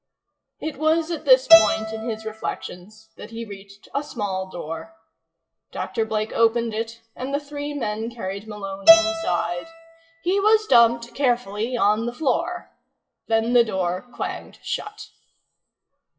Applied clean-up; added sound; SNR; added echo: classical method WPE with log-MMSE.